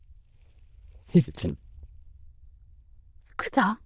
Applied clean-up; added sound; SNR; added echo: neural diffusion model UNIVERSE++.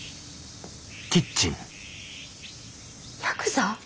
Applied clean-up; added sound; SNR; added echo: none; none; none; none.